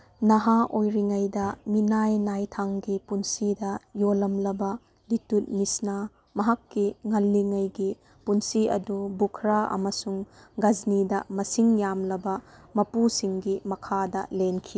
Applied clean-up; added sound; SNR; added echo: none; none; none; none.